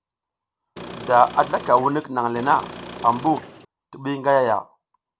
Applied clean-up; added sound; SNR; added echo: none; Engine / Car; 13 dB; none.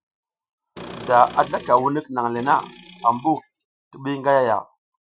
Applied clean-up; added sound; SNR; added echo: classical method Wiener filter.